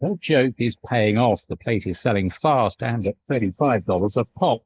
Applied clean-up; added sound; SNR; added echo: neural mask model Resemble Enhance denoiser.